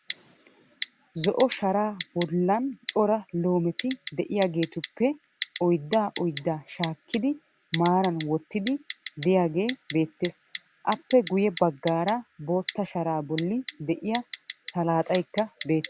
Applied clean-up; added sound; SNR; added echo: none; Typing; 14 dB; none.